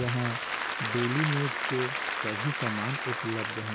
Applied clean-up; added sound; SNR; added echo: none; Applause; 1 dB; none.